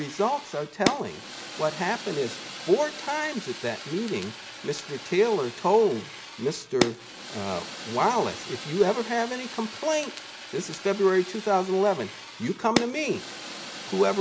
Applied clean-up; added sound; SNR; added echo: none; Fire; 9 dB; none.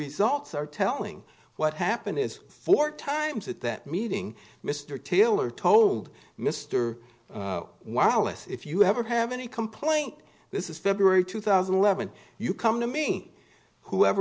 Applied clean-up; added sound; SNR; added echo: none; none; none; none.